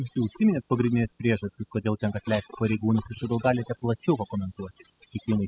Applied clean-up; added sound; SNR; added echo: classical method spectral subtraction.